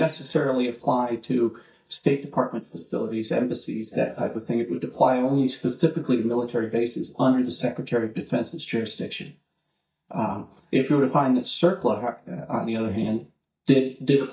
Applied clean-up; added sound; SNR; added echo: neural mask model DeepFilterNet 3.